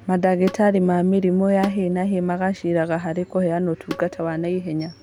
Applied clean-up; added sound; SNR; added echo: none; Tabla; 17 dB; none.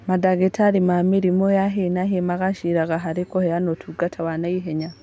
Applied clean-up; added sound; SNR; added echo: none; none; none; none.